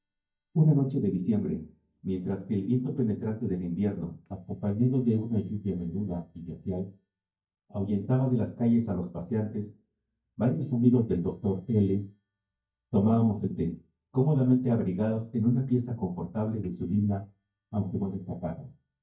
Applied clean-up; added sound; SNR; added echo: neural mask model DeepFilterNet 3.